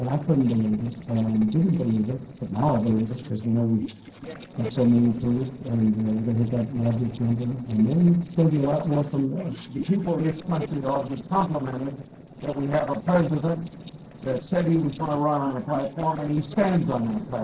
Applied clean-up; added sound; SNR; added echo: neural separator model SepFormer DNS4.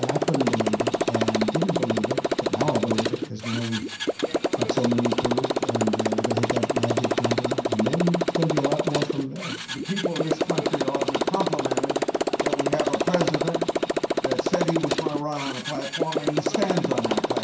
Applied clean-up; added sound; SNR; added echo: none; Motorcycle; -4 dB; reverberation time 0.5 s.